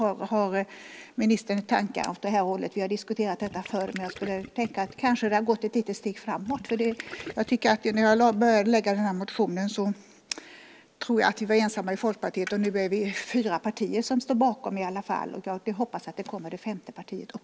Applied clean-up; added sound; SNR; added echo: none; Gurgling; 17 dB; none.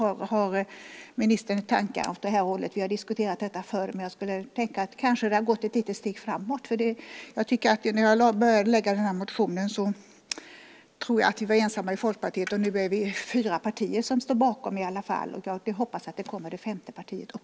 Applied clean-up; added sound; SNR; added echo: none; none; none; none.